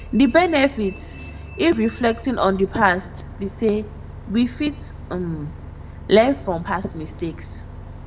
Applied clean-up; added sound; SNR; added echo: none; Bus; 14 dB; reverberation time 1.1 s.